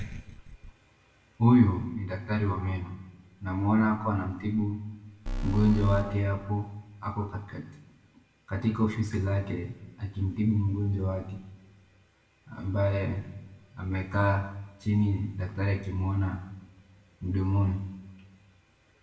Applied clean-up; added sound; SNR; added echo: none; Alarm; 4 dB; reverberation time 0.7 s.